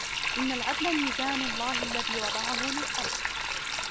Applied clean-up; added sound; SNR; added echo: none; Sink (filling or washing); -4 dB; none.